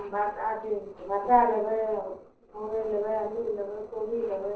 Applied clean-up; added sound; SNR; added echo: neural separator model SepFormer DNS4.